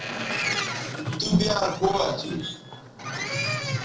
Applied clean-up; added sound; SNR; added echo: neural separator model SepFormer DNS4.